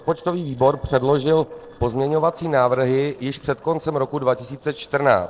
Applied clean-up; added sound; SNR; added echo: neural separator model SepFormer DNS4.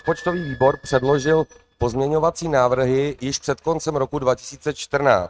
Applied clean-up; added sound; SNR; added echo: neural mask model RNNoise.